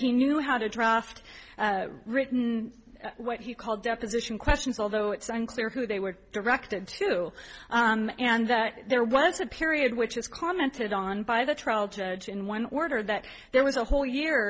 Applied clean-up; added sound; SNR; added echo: none; none; none; none.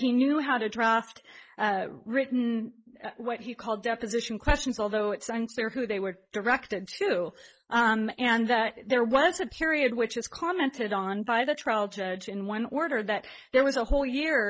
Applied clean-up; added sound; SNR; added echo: neural mask model Resemble Enhance denoiser.